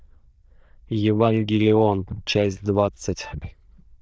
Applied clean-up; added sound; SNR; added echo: neural diffusion model UNIVERSE++.